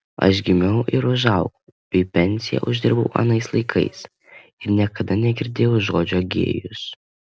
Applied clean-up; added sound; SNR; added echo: none; none; none; none.